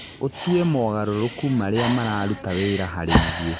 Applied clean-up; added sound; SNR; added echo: none; Breathing; 5 dB; none.